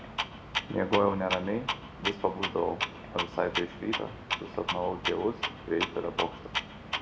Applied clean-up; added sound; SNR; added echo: none; Clock; 3 dB; reverberation time 0.7 s.